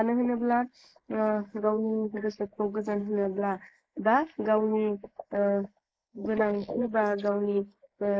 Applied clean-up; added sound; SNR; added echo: neural mask model Resemble Enhance denoiser.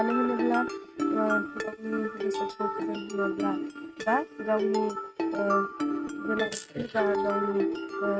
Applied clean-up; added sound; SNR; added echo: neural mask model RNNoise.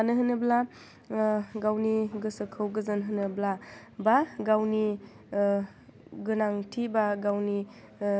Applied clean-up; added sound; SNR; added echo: none; none; none; none.